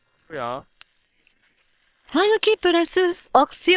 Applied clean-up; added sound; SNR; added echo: neural separator model SepFormer WHAM!.